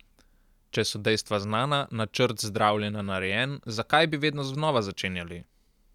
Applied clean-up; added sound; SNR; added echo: none; none; none; none.